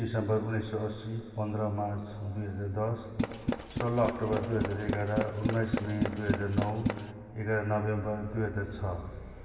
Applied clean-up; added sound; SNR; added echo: none; Tools; 2 dB; reverberation time 2.5 s.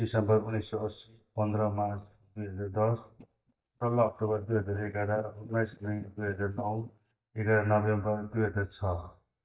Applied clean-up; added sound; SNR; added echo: neural mask model DeepFilterNet 3.